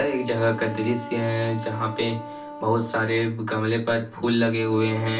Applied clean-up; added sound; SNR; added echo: none; Wind instrument, woodwind instrument; 14 dB; reverberation time 0.2 s.